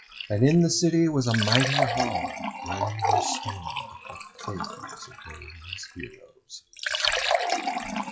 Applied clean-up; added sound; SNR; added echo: classical method WPE with log-MMSE.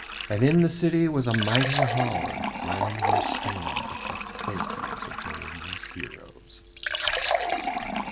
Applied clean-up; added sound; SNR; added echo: none; Fill (with liquid); 1 dB; reverberation time 1.4 s.